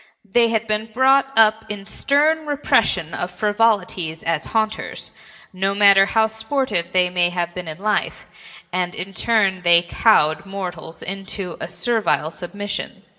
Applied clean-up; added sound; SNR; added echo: none; none; none; reverberation time 1.1 s.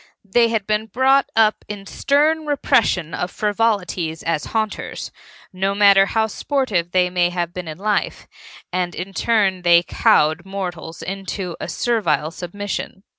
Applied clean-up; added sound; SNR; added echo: none; none; none; none.